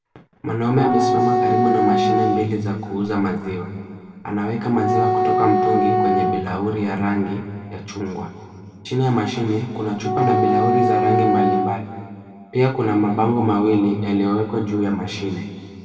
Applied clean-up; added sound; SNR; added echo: none; Wind instrument, woodwind instrument; -1 dB; reverberation time 2.3 s.